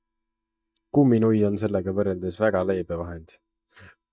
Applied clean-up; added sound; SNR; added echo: neural mask model DeepFilterNet 3.